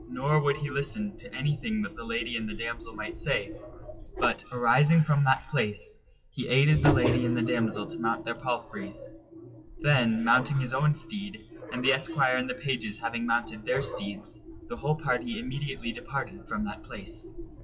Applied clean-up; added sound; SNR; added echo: classical method WPE with log-MMSE.